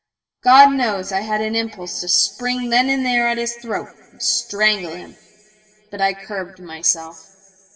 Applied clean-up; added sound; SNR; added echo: none; none; none; reverberation time 2.4 s.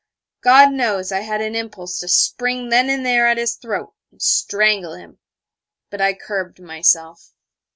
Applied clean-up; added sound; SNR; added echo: none; none; none; none.